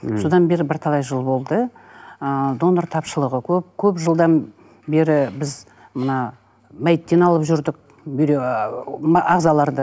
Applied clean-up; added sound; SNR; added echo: none; none; none; none.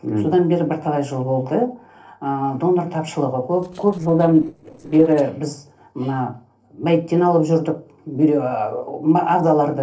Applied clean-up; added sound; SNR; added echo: neural separator model SepFormer DNS4.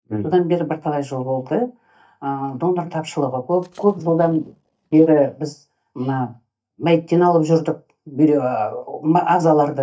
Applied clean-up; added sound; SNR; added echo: neural mask model DeepFilterNet 3.